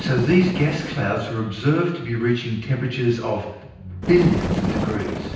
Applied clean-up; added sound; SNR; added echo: none; Bird; 7 dB; reverberation time 0.9 s.